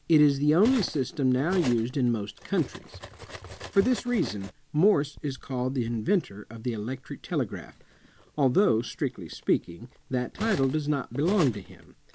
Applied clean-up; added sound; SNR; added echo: none; Cutlery, silverware; 18 dB; none.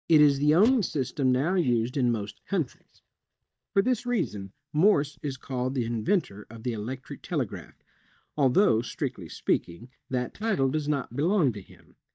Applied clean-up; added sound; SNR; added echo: neural mask model DeepFilterNet 3.